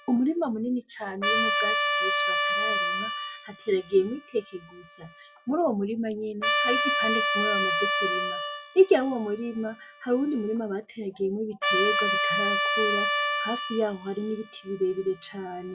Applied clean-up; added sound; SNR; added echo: classical method log-MMSE.